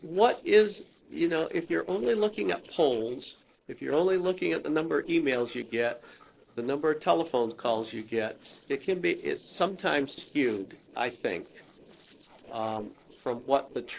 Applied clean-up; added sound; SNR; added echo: neural separator model SepFormer DNS4.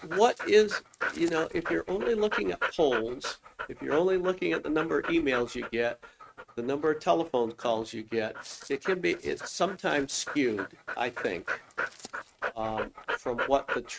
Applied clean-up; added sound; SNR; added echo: neural mask model RNNoise.